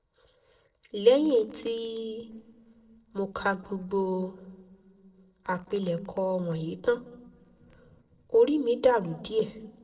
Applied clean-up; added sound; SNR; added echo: neural separator model SepFormer DNS4.